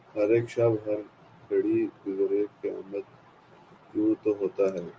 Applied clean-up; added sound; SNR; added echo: none; none; none; none.